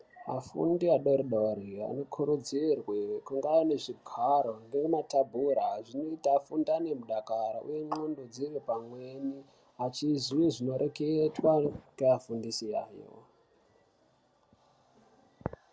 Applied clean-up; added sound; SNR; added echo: none; none; none; none.